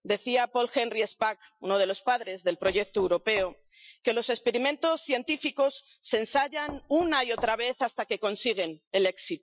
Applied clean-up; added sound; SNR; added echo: classical method Wiener filter.